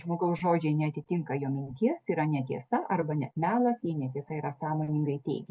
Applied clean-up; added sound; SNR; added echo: none; none; none; none.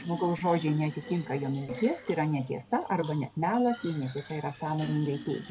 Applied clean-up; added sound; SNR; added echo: none; Fill (with liquid); 15 dB; none.